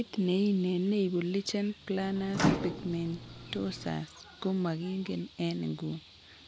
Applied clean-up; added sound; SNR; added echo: none; Microwave oven; 5 dB; none.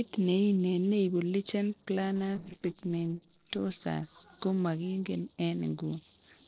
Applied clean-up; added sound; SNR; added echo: neural separator model SepFormer DNS4.